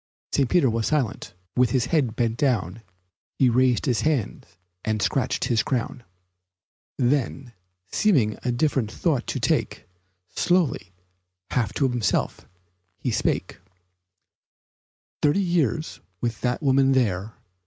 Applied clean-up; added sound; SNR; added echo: none; none; none; none.